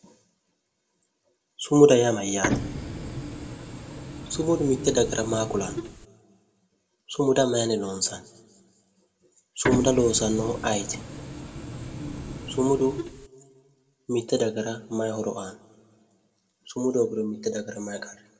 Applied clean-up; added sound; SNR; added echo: none; Printer; 6 dB; reverberation time 1.3 s.